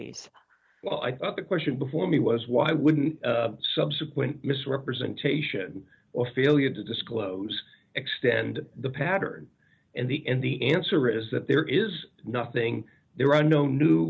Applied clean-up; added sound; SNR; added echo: none; none; none; none.